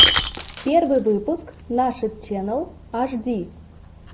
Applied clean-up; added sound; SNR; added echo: none; Shatter; 2 dB; none.